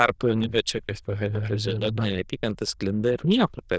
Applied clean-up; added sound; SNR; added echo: neural diffusion model UNIVERSE++.